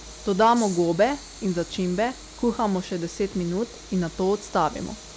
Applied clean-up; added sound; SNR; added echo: none; Train; 17 dB; none.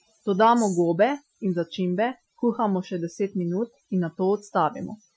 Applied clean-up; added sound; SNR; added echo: classical method Wiener filter.